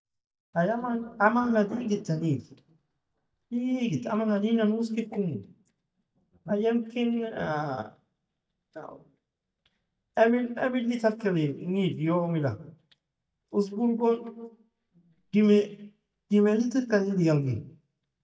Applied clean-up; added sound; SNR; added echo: neural mask model DeepFilterNet 3.